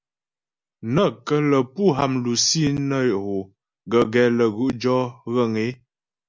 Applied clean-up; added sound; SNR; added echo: none; none; none; none.